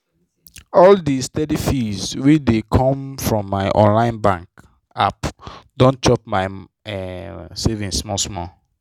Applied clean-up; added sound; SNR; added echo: none; none; none; none.